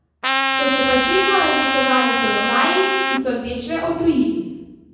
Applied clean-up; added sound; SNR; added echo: none; Trumpet; -1 dB; reverberation time 1.1 s.